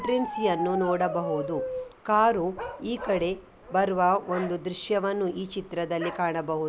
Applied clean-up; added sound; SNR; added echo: none; Bark; 10 dB; none.